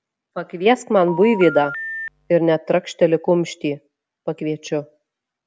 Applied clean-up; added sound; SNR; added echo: none; Telephone; 10 dB; none.